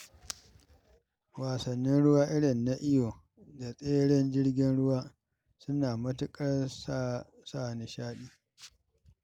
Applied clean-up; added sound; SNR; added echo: none; none; none; none.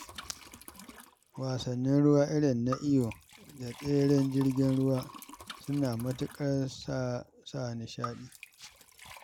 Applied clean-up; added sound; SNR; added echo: none; Liquid; 19 dB; none.